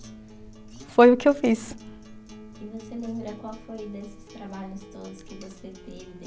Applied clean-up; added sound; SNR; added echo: none; Acoustic guitar; 20 dB; none.